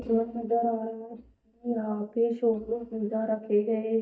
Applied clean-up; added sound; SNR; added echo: neural mask model DeepFilterNet 3.